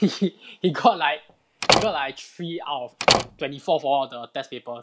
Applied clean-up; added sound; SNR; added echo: none; Slam; -1 dB; none.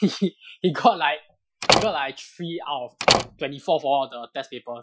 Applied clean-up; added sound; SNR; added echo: classical method Wiener filter.